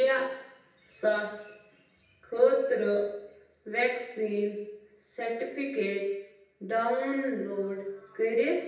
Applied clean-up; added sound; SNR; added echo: none; none; none; reverberation time 0.9 s.